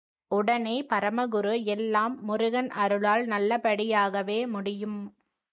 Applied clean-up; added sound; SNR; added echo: neural mask model Resemble Enhance denoiser.